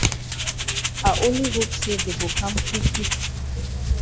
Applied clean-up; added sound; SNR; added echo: none; Tearing + Rattle (instrument); -4 dB; none.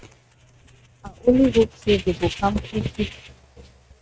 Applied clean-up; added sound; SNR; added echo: neural mask model RNNoise.